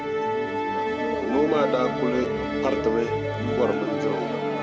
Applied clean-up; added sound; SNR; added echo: none; Musical instrument; -1 dB; none.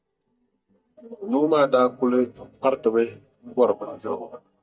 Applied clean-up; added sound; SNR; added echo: neural mask model DeepFilterNet 3.